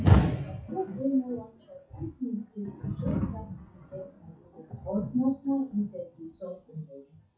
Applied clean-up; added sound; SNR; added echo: classical method WPE with log-MMSE.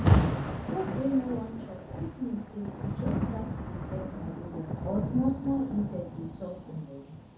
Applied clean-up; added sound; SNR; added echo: none; Rain; -3 dB; reverberation time 0.7 s.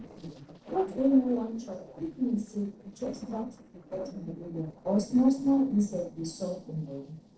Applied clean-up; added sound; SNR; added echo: neural separator model SepFormer DNS4.